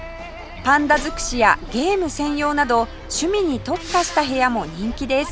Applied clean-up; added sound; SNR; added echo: none; Truck; 14 dB; none.